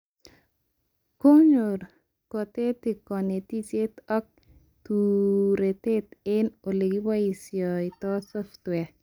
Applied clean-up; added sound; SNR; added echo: neural mask model DeepFilterNet 3.